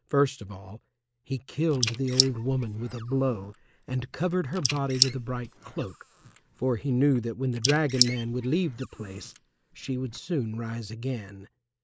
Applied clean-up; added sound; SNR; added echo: neural mask model Resemble Enhance denoiser.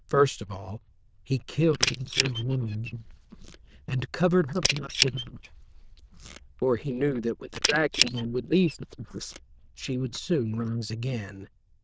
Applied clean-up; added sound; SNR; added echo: neural diffusion model UNIVERSE++.